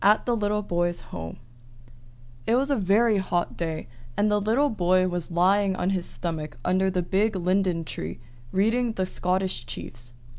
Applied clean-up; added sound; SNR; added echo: none; none; none; none.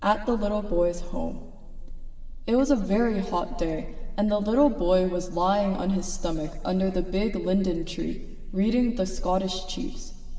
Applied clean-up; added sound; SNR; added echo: none; none; none; reverberation time 2.4 s.